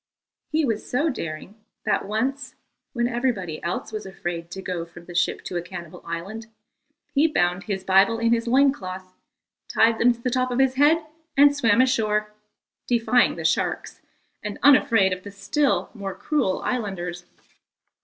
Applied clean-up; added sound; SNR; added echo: none; none; none; none.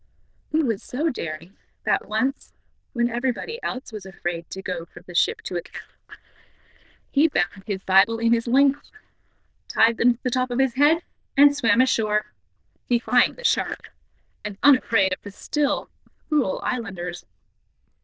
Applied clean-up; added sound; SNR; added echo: neural diffusion model UNIVERSE++.